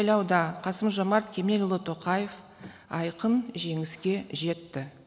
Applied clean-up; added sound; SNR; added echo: none; none; none; none.